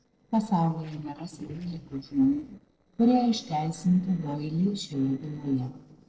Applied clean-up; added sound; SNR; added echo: neural separator model SepFormer DNS4.